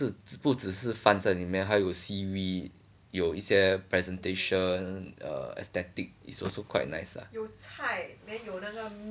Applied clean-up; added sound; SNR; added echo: none; none; none; none.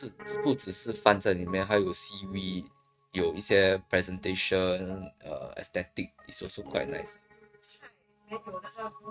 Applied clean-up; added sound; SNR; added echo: neural mask model RNNoise.